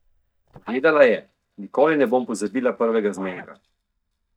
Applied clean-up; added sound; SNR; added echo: neural mask model DeepFilterNet 3.